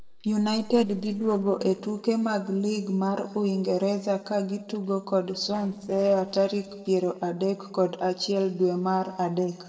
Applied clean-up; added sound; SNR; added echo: neural separator model SepFormer DNS4.